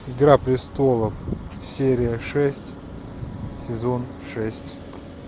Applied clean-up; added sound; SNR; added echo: none; none; none; none.